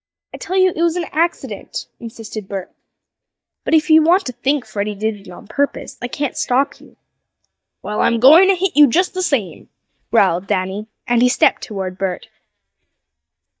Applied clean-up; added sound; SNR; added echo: neural mask model DeepFilterNet 3.